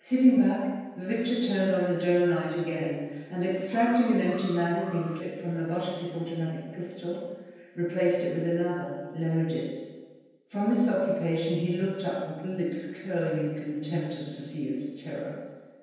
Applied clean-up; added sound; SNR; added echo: none; Alarm; 19 dB; reverberation time 1.2 s.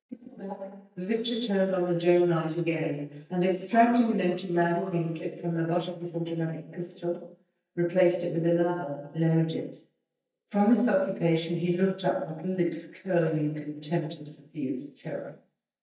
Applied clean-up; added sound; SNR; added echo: neural mask model DeepFilterNet 3.